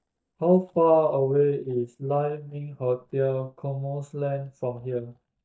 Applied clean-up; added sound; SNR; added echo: neural mask model DeepFilterNet 3.